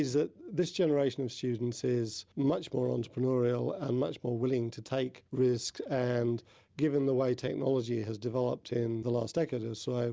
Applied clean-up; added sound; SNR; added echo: none; none; none; none.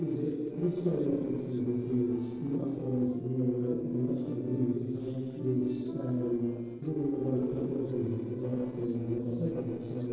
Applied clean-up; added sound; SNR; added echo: neural separator model SepFormer DNS4.